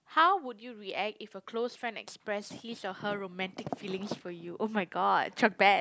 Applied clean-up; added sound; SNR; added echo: none; none; none; none.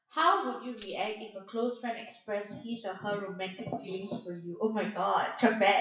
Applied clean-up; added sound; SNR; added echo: classical method WPE with log-MMSE.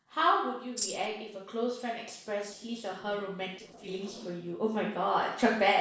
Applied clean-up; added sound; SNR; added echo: neural separator model SepFormer DNS4.